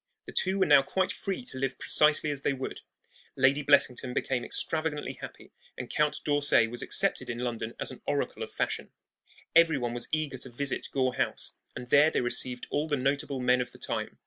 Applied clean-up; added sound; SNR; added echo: none; none; none; none.